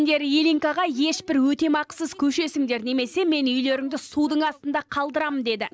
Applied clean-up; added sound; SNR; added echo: none; none; none; none.